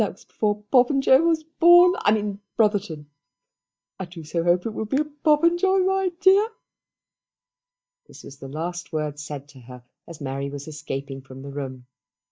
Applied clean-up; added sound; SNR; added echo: neural mask model DeepFilterNet 3.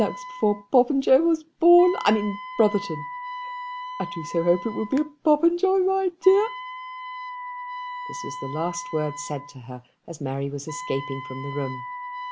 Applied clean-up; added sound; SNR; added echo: none; Wind instrument, woodwind instrument; 12 dB; none.